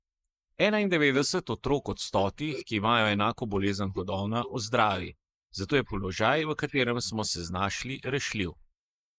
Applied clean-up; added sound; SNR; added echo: neural mask model Resemble Enhance denoiser.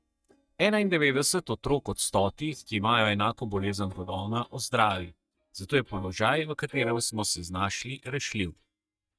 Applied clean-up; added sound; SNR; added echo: neural mask model DeepFilterNet 3.